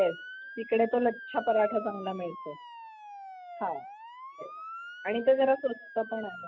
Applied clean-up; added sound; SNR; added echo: none; Motor vehicle (road) / Siren; 13 dB; none.